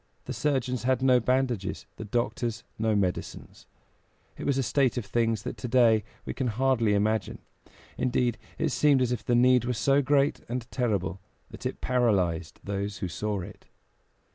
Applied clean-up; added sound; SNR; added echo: none; none; none; none.